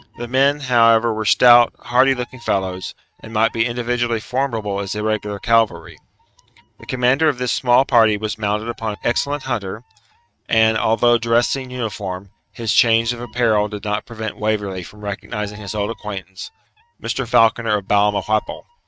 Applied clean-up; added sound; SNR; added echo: neural mask model RNNoise.